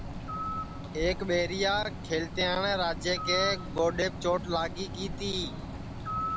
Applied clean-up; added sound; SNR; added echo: none; Bird; 5 dB; none.